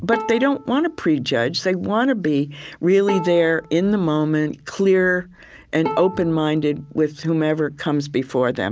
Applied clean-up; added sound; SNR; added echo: none; Bowed string instrument; 15 dB; none.